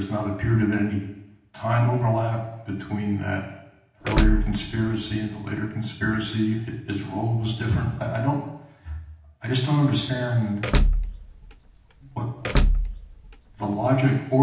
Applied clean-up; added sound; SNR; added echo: none; Door / Car; -1 dB; reverberation time 0.8 s.